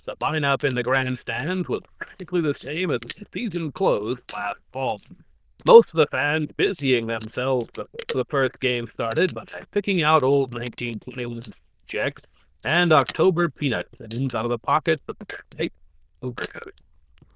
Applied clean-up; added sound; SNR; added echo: neural diffusion model UNIVERSE++.